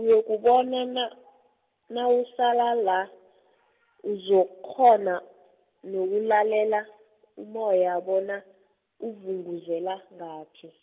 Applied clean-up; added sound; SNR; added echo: none; none; none; none.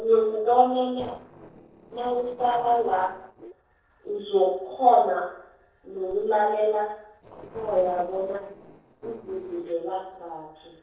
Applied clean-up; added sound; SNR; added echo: neural separator model SepFormer DNS4.